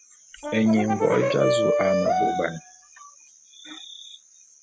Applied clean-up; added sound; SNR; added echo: none; Brass instrument; -2 dB; none.